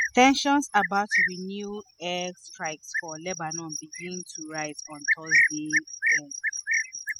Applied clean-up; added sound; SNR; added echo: classical method spectral subtraction.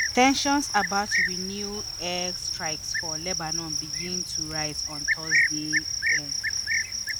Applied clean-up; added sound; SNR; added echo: none; Cricket; -2 dB; none.